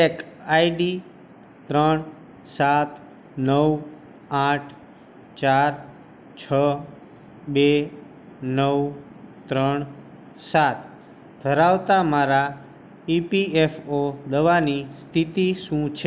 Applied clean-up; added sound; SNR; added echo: none; none; none; none.